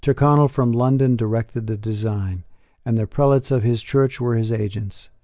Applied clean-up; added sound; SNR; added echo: none; none; none; none.